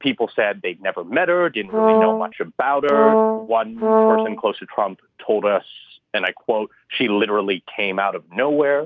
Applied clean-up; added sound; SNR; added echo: none; Brass instrument; -4 dB; none.